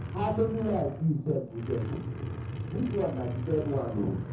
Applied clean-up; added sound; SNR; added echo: none; Truck; 5 dB; reverberation time 0.5 s.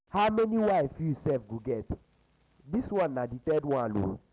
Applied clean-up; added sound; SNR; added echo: none; none; none; none.